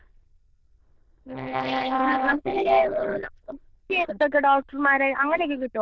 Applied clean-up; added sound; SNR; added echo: neural diffusion model UNIVERSE++.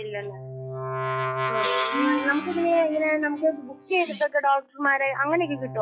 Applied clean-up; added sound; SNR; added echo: classical method log-MMSE.